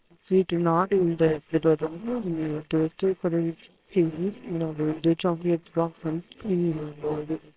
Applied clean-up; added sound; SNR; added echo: neural separator model SepFormer WHAMR!.